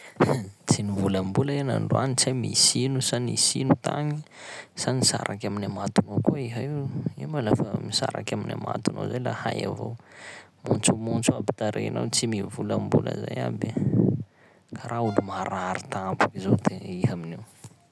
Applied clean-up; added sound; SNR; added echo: none; Brass instrument; 19 dB; none.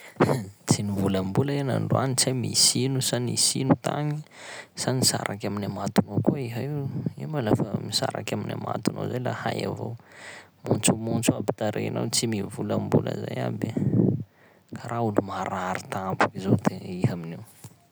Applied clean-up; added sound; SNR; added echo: none; none; none; none.